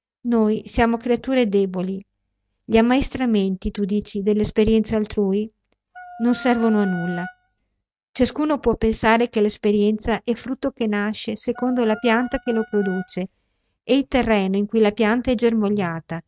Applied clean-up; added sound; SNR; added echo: neural mask model RNNoise.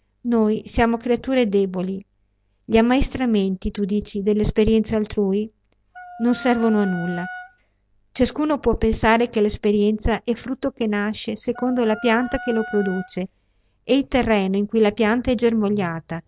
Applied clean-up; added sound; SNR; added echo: none; Wind instrument, woodwind instrument; 14 dB; none.